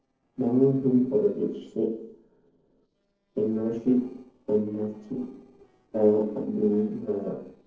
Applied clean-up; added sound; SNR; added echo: neural separator model SepFormer DNS4.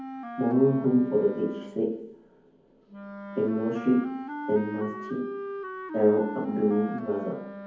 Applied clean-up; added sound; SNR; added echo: none; Wind instrument, woodwind instrument; 10 dB; reverberation time 0.7 s.